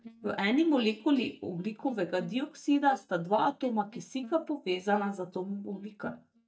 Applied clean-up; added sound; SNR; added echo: neural mask model DeepFilterNet 3.